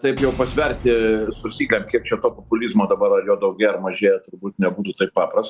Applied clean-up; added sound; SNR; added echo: none; Shatter / Boom; 17 dB; none.